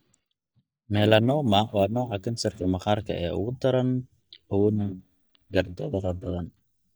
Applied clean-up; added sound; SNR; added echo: neural mask model DeepFilterNet 3.